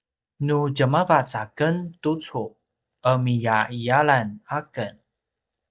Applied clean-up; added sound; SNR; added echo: neural mask model DeepFilterNet 3.